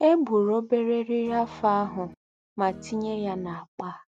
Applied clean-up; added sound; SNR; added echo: none; Guitar; 17 dB; none.